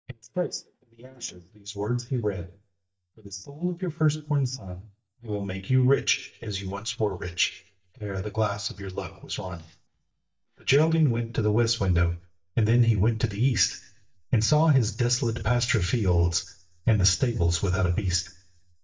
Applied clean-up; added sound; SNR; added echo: neural mask model DeepFilterNet 3.